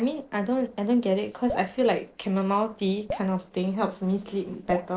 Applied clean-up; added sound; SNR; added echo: neural separator model SepFormer DNS4.